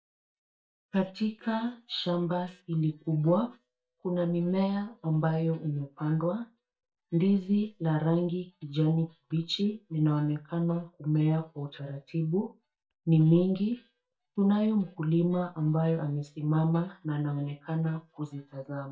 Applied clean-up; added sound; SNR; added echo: neural mask model DeepFilterNet 3.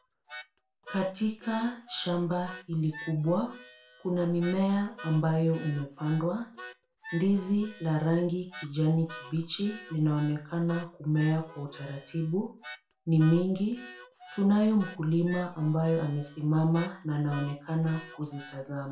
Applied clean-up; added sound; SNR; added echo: none; Harmonica; 19 dB; reverberation time 0.3 s.